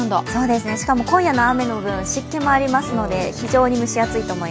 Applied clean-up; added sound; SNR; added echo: none; none; none; none.